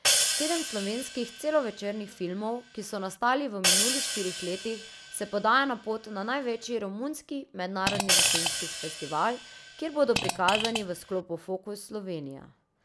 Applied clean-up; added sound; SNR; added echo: none; Fart + Hi-hat; -1 dB; none.